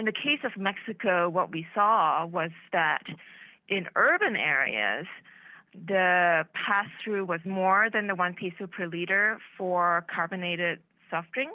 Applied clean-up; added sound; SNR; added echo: none; none; none; none.